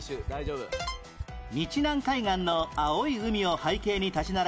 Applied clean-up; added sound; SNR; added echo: none; Fill (with liquid); 15 dB; none.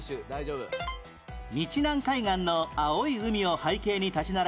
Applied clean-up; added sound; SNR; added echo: none; none; none; none.